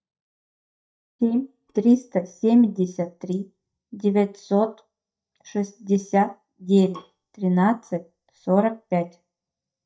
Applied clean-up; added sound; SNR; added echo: neural mask model DeepFilterNet 3.